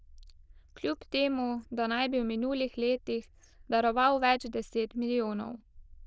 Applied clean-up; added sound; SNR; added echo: neural diffusion model UNIVERSE++.